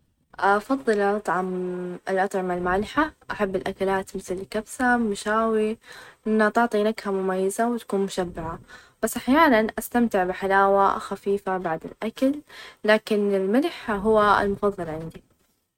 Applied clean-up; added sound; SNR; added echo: neural mask model RNNoise.